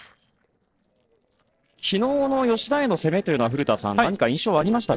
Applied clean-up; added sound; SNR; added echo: neural separator model SepFormer DNS4.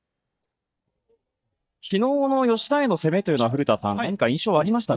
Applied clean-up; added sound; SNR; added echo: neural mask model DeepFilterNet 3.